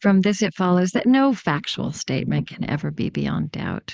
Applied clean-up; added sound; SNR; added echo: neural mask model Resemble Enhance denoiser.